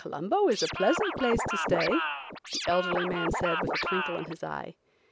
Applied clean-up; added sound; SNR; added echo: none; Scratching (performance technique); 2 dB; none.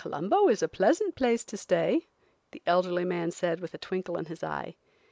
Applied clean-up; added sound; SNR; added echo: none; none; none; none.